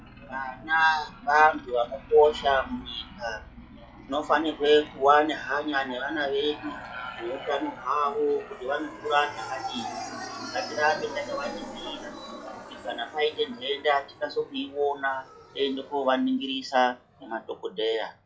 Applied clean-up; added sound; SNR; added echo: classical method log-MMSE.